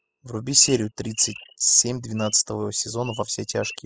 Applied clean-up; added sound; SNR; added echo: classical method spectral subtraction.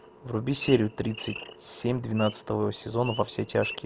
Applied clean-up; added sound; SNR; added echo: none; Idling / Wild animals; 19 dB; none.